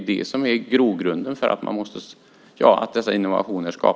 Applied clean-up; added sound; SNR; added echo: none; none; none; none.